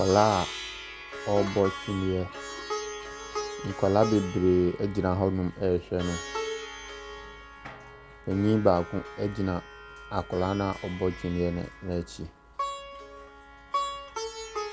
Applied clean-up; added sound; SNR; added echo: none; Plucked string instrument; 9 dB; none.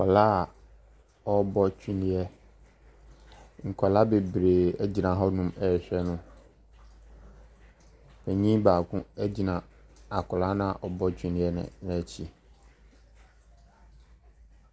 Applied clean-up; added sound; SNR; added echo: none; none; none; none.